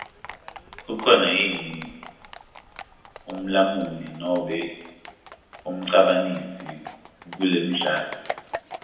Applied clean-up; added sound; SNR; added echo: none; Livestock, farm animals, working animals; 15 dB; reverberation time 0.9 s.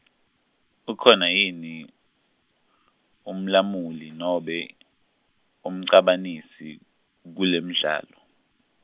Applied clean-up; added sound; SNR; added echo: none; none; none; none.